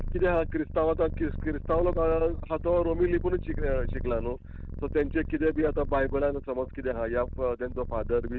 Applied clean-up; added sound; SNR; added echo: none; Purr; 5 dB; none.